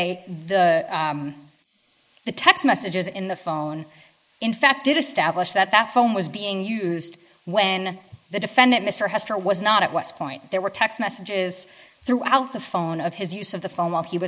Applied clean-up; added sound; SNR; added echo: neural mask model Resemble Enhance denoiser.